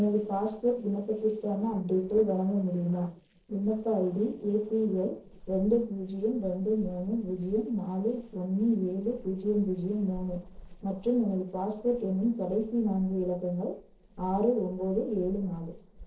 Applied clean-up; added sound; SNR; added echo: neural separator model SepFormer DNS4.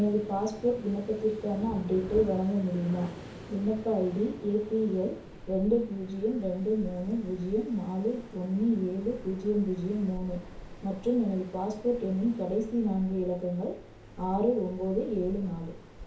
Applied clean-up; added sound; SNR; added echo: none; Waves, surf; 15 dB; reverberation time 0.7 s.